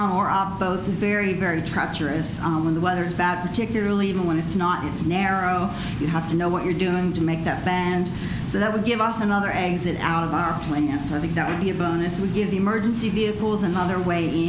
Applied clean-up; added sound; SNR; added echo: none; none; none; none.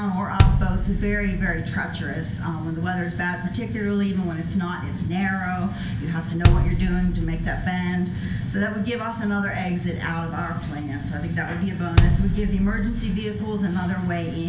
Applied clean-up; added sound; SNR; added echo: none; Bass drum; -2 dB; reverberation time 0.2 s.